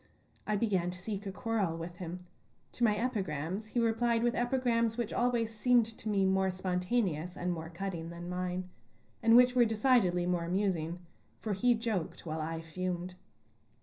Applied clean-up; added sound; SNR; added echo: none; none; none; reverberation time 0.5 s.